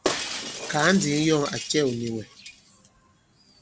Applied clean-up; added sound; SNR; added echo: none; Shatter; 8 dB; none.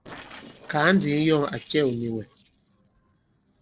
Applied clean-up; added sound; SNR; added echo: neural separator model SepFormer DNS4.